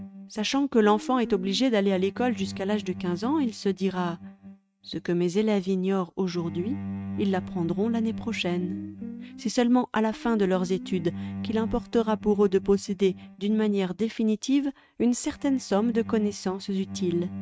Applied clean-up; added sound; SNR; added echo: neural mask model RNNoise.